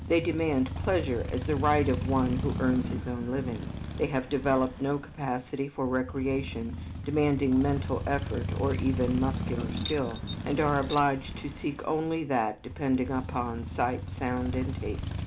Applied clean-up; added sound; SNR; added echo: none; Motorcycle + Keys jangling; 5 dB; none.